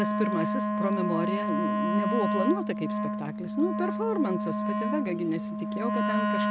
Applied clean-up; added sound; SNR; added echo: none; Wind instrument, woodwind instrument; -3 dB; none.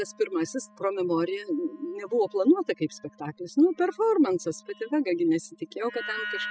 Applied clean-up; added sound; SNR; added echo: classical method spectral subtraction.